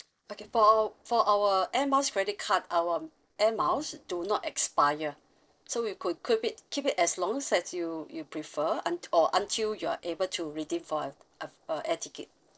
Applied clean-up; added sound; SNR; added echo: neural separator model SepFormer DNS4.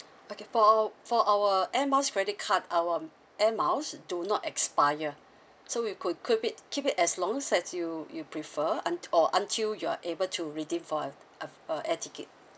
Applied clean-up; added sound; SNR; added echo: none; none; none; none.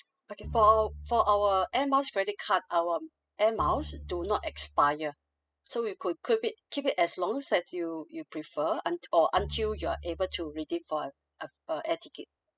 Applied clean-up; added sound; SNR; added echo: classical method spectral subtraction.